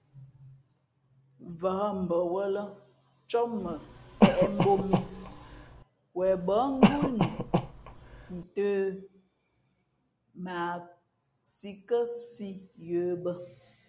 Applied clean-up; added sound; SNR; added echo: none; Cough; -4 dB; none.